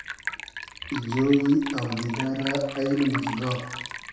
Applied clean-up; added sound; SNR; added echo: none; Liquid; 9 dB; reverberation time 0.8 s.